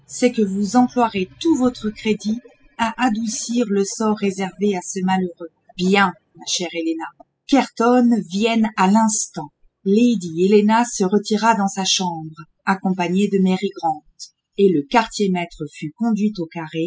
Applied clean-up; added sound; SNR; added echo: classical method spectral subtraction.